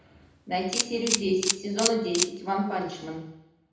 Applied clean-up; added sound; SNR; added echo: none; Camera; 2 dB; reverberation time 0.8 s.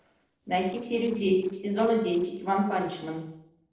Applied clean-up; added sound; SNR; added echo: neural separator model SepFormer DNS4.